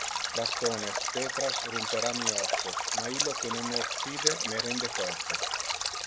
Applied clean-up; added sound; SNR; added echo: none; Stream; -5 dB; none.